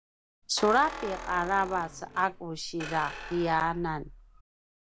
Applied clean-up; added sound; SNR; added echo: none; Squeak; 11 dB; none.